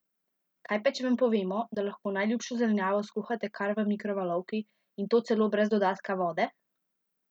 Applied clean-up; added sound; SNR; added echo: none; none; none; none.